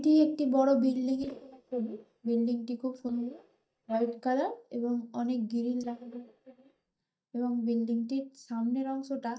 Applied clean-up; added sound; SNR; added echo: neural mask model DeepFilterNet 3.